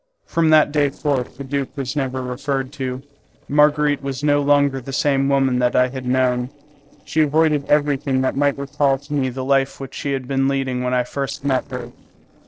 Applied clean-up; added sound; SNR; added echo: neural separator model SepFormer DNS4.